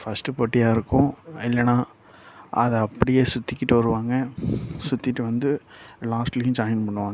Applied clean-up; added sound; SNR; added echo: none; none; none; none.